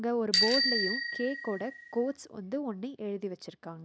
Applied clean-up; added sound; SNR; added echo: none; Bicycle bell; -1 dB; none.